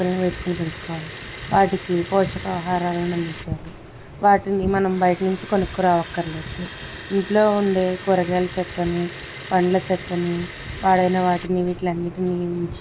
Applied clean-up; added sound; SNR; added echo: none; Liquid; 16 dB; none.